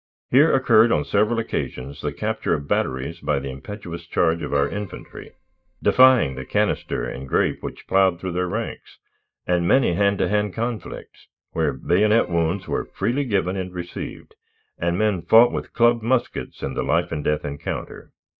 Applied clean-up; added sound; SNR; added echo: neural mask model DeepFilterNet 3.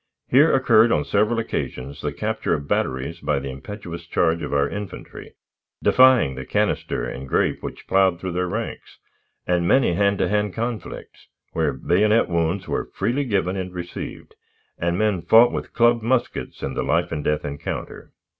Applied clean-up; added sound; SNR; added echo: none; none; none; none.